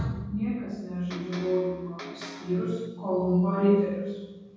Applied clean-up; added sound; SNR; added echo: none; Electric guitar; 14 dB; reverberation time 1.3 s.